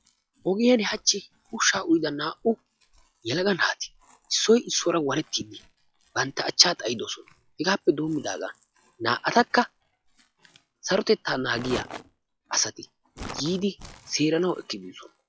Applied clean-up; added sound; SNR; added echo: classical method log-MMSE.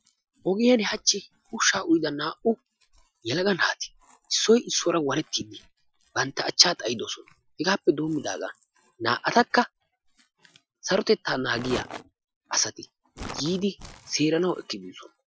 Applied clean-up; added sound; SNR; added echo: classical method Wiener filter.